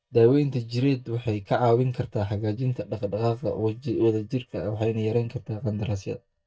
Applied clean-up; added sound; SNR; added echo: neural mask model DeepFilterNet 3.